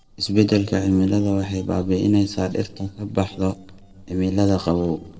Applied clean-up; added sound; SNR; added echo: neural separator model SepFormer DNS4.